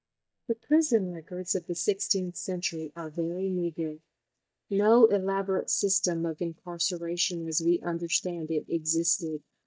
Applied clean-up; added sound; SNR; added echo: neural mask model DeepFilterNet 3.